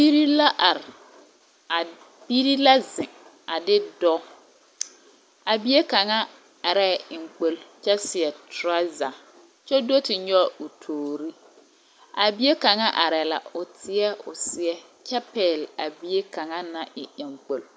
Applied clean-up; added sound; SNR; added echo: none; none; none; none.